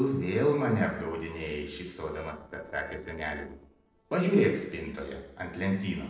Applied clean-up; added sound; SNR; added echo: neural separator model SepFormer DNS4.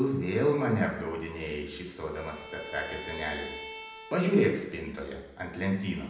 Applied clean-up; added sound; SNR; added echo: none; Bowed string instrument; 14 dB; reverberation time 0.9 s.